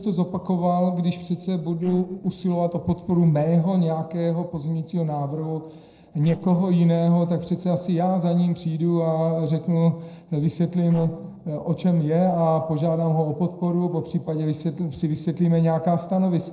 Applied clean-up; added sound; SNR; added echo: neural separator model SepFormer DNS4.